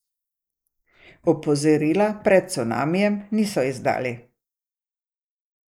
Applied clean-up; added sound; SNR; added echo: neural mask model Resemble Enhance denoiser.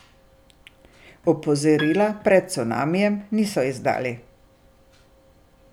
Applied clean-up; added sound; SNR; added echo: none; Piano; 15 dB; none.